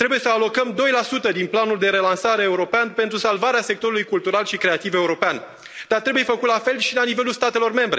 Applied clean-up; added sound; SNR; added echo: none; none; none; none.